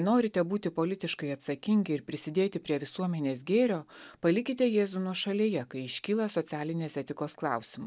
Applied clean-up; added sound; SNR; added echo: none; none; none; none.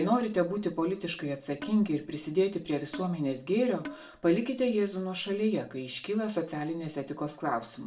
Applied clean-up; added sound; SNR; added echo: none; Percussion; 15 dB; reverberation time 0.3 s.